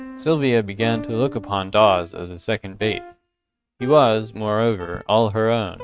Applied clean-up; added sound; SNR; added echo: neural mask model RNNoise.